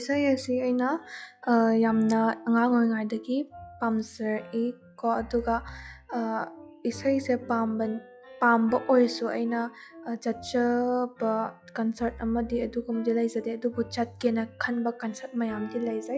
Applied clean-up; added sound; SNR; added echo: classical method log-MMSE.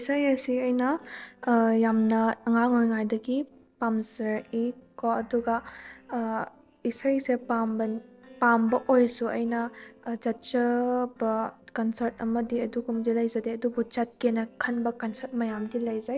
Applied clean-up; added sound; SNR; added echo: neural separator model SepFormer DNS4.